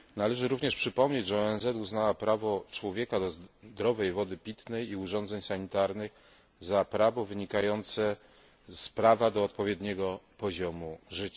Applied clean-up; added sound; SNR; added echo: none; none; none; none.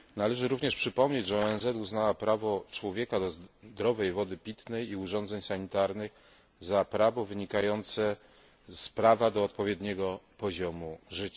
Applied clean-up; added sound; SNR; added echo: none; Splash, splatter; 19 dB; none.